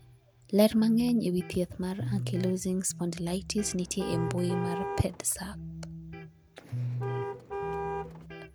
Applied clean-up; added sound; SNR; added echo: none; Electric guitar + Car; 6 dB; none.